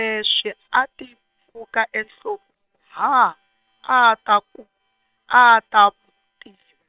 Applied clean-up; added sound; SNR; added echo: neural separator model SepFormer WHAM!.